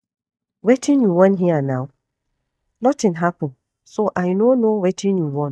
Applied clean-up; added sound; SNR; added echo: neural mask model DeepFilterNet 3.